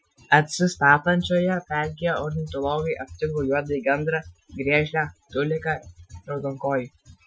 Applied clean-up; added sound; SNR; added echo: classical method Wiener filter.